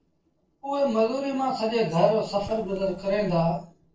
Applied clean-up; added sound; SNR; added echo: neural separator model SepFormer DNS4.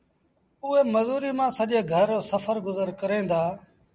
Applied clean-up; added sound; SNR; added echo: none; none; none; none.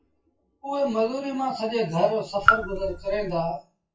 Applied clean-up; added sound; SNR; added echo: classical method WPE with log-MMSE.